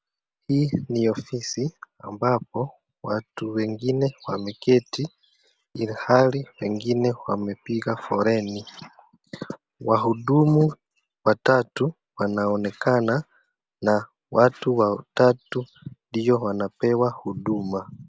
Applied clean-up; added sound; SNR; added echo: none; none; none; none.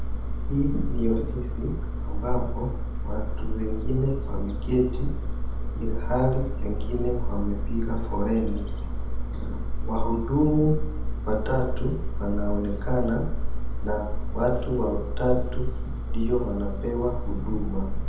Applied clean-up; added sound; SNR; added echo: none; Engine; -3 dB; reverberation time 1.0 s.